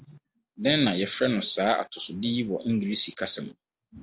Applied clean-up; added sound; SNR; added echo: none; none; none; none.